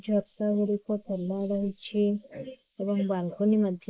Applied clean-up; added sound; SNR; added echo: neural mask model Resemble Enhance denoiser.